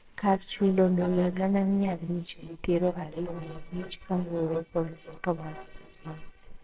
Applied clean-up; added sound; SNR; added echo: neural separator model SepFormer WHAMR!.